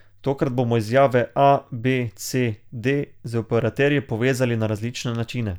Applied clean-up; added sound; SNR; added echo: none; none; none; none.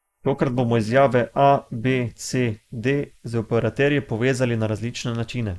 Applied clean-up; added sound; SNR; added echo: neural mask model Resemble Enhance denoiser.